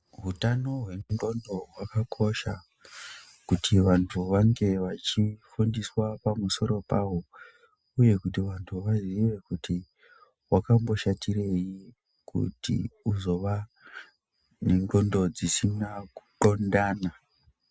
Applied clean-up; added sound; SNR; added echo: none; none; none; none.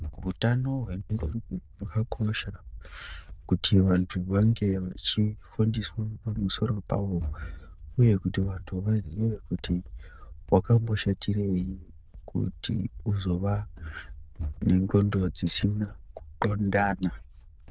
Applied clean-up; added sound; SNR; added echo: neural diffusion model UNIVERSE++.